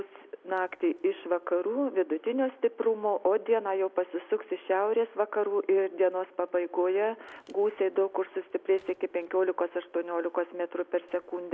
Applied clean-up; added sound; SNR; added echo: none; none; none; none.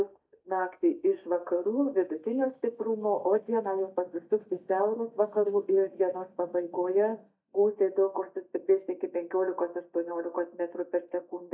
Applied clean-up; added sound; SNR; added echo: neural mask model DeepFilterNet 3.